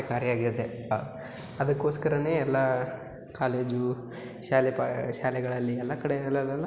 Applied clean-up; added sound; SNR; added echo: none; none; none; none.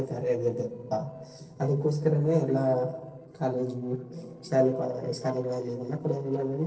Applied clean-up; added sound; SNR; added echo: neural separator model SepFormer DNS4.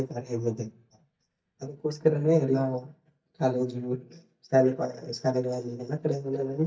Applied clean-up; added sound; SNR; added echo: neural mask model DeepFilterNet 3.